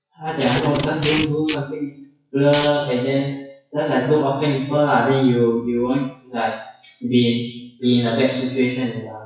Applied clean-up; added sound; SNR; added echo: classical method WPE with log-MMSE.